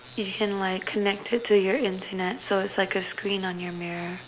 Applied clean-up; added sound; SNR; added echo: none; none; none; none.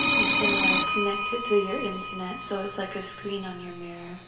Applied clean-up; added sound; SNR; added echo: none; Telephone; -3 dB; reverberation time 0.8 s.